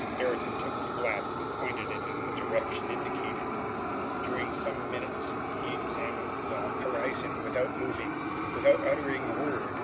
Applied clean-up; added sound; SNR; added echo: none; Fire; -1 dB; none.